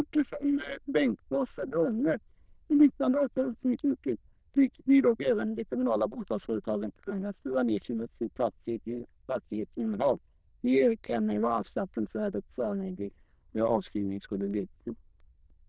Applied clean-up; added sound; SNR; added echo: neural diffusion model UNIVERSE++.